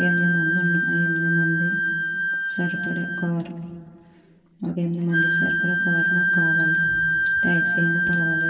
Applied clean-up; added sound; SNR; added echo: none; Wind instrument, woodwind instrument; -3 dB; reverberation time 2.2 s.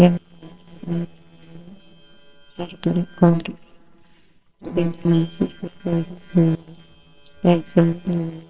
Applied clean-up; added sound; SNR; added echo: neural separator model SepFormer WHAMR!.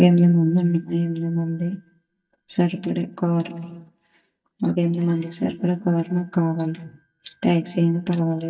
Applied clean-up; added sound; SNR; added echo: neural mask model DeepFilterNet 3.